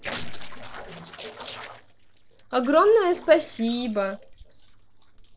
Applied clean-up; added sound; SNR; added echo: neural separator model SepFormer DNS4.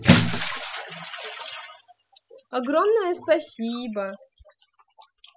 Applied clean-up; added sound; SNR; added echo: classical method spectral subtraction.